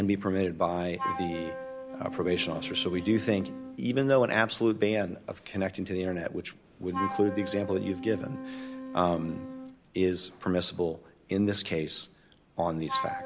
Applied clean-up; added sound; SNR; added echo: none; Wind instrument, woodwind instrument; 10 dB; none.